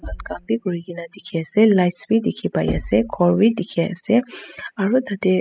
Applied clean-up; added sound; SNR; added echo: classical method spectral subtraction.